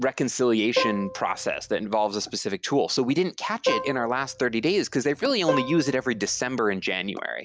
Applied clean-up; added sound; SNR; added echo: none; Plucked string instrument; 7 dB; none.